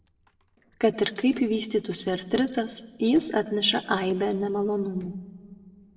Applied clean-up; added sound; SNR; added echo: neural separator model SepFormer DNS4.